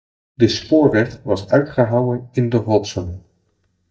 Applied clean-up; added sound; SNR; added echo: neural mask model DeepFilterNet 3.